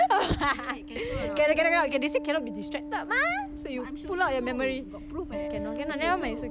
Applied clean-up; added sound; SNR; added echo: none; Acoustic guitar; 9 dB; none.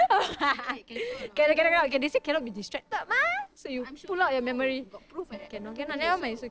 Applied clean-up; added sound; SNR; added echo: neural separator model SepFormer DNS4.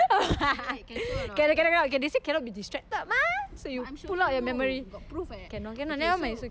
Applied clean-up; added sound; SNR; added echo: none; none; none; none.